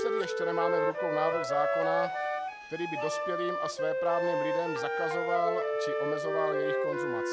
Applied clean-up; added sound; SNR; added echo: none; Wind instrument, woodwind instrument + Wind instrument, woodwind instrument; -4 dB; none.